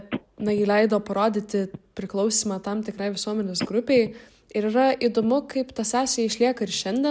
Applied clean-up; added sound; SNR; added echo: none; Telephone; 16 dB; none.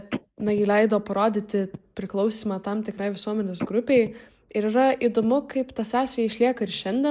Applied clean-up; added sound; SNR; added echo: neural mask model Resemble Enhance denoiser.